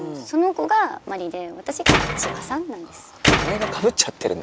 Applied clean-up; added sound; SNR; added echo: none; Tools; -3 dB; none.